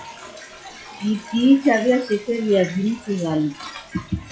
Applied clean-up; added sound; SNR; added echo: classical method WPE with log-MMSE.